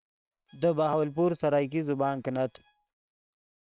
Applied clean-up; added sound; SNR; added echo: neural separator model SepFormer WHAM!.